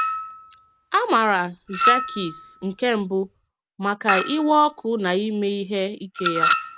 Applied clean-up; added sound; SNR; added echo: none; Chink, clink; 2 dB; none.